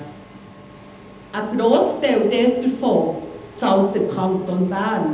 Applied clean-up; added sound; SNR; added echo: none; Engine / Mechanisms; 19 dB; reverberation time 0.8 s.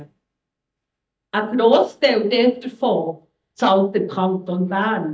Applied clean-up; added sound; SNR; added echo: neural mask model DeepFilterNet 3.